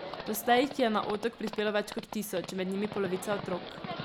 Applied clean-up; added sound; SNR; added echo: none; Livestock, farm animals, working animals; 10 dB; none.